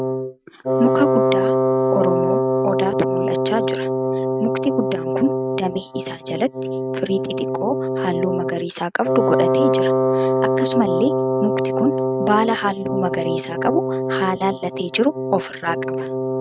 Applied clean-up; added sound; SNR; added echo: neural mask model RNNoise.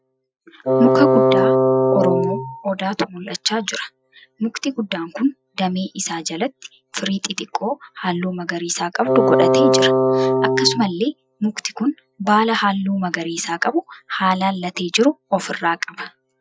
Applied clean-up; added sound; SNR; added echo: classical method Wiener filter.